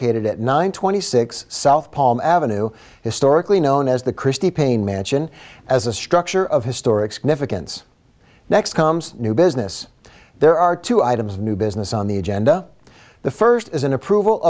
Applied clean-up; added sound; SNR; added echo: none; none; none; none.